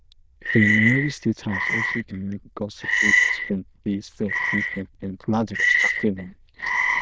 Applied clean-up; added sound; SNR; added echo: neural diffusion model UNIVERSE++.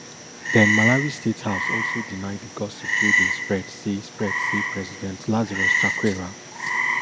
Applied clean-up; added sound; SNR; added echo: none; Frog; -1 dB; none.